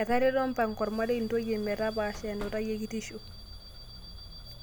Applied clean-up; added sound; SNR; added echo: none; Bus / Alarm; 15 dB; none.